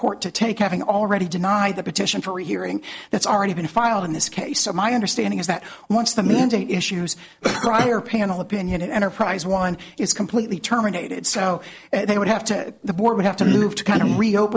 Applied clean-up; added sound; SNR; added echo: none; none; none; none.